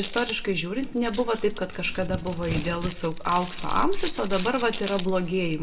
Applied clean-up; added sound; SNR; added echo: none; Crumpling, crinkling; 12 dB; reverberation time 1.2 s.